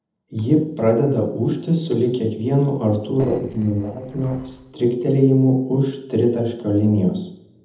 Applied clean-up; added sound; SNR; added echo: neural separator model SepFormer DNS4.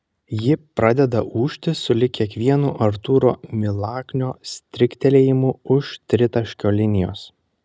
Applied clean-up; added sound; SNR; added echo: none; none; none; none.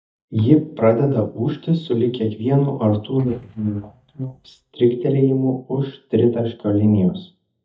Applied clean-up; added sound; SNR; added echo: neural mask model DeepFilterNet 3.